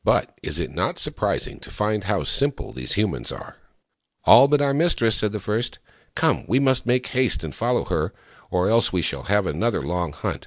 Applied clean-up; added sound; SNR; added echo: none; none; none; none.